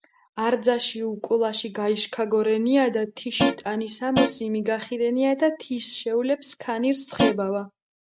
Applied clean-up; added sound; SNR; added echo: none; Guitar; 0 dB; none.